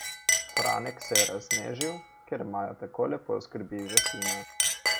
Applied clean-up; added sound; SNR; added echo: none; Chink, clink; -4 dB; none.